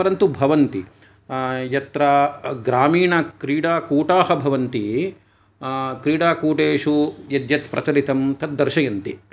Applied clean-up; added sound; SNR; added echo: none; none; none; none.